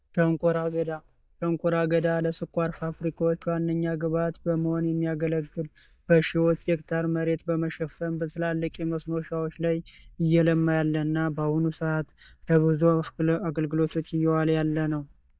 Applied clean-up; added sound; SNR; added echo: neural mask model DeepFilterNet 3.